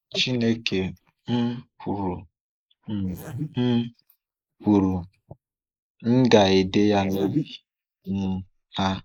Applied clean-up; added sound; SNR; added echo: neural mask model Resemble Enhance denoiser.